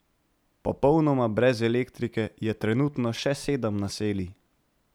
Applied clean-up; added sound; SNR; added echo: none; none; none; none.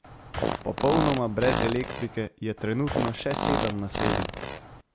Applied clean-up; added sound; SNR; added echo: none; Fart; 0 dB; none.